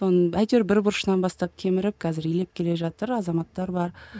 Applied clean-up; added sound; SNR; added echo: none; none; none; none.